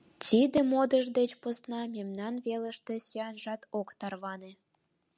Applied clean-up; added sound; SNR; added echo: none; none; none; none.